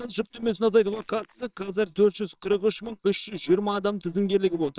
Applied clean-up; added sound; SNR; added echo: neural separator model SepFormer WHAMR!.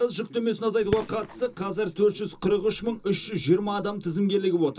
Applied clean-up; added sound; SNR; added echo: none; Fireworks; 17 dB; reverberation time 0.2 s.